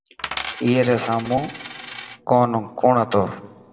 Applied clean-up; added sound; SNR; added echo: none; Coin (dropping); 11 dB; reverberation time 1.2 s.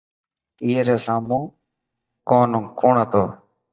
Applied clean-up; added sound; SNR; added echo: neural mask model DeepFilterNet 3.